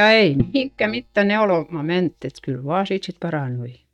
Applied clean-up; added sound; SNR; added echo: neural mask model DeepFilterNet 3.